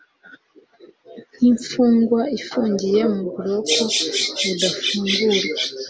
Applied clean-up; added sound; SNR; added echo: none; Bird vocalization, bird call, bird song; 2 dB; none.